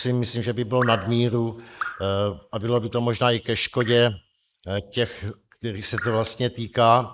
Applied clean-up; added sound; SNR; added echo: neural mask model Resemble Enhance denoiser.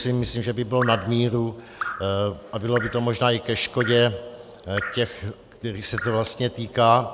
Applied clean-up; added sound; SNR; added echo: none; Drip; 13 dB; none.